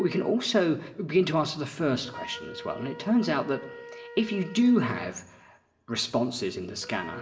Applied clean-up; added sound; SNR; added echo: none; Wind instrument, woodwind instrument; 17 dB; reverberation time 0.7 s.